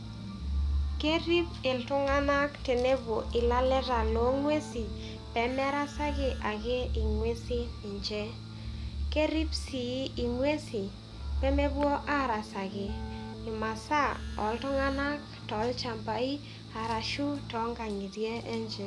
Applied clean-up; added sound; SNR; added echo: none; Keyboard (musical); 13 dB; none.